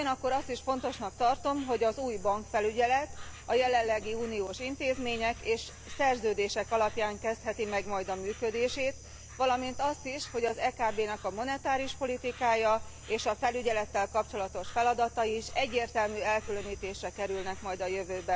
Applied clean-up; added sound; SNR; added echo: none; Insect; 14 dB; none.